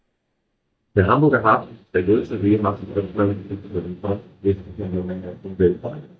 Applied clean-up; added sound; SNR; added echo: neural mask model DeepFilterNet 3.